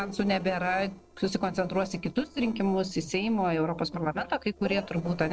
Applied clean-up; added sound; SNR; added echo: neural separator model SepFormer DNS4.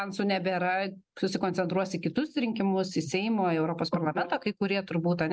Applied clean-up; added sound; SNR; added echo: none; none; none; none.